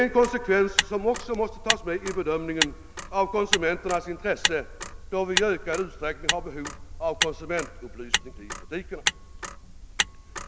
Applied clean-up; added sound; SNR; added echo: none; Motor vehicle (road); 3 dB; none.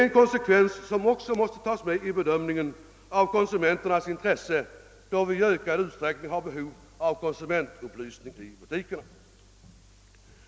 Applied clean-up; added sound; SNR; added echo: none; none; none; none.